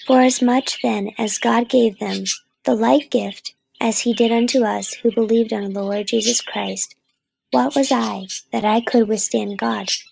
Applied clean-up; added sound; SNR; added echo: neural mask model RNNoise.